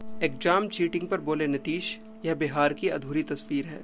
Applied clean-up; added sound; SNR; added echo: none; Wind instrument, woodwind instrument; 18 dB; none.